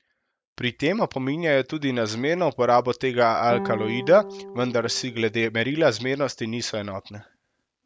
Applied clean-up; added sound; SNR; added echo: none; Guitar; 13 dB; none.